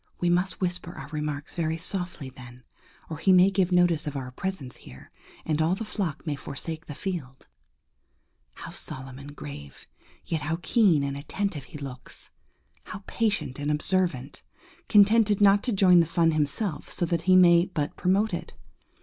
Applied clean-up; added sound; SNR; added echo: none; none; none; none.